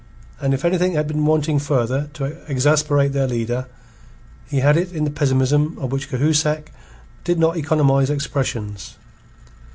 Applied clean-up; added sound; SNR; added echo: none; none; none; none.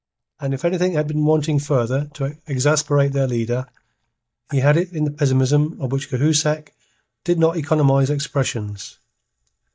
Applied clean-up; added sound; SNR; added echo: neural mask model DeepFilterNet 3.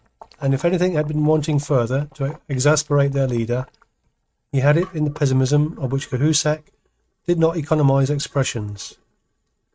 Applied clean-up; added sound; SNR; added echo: neural mask model RNNoise.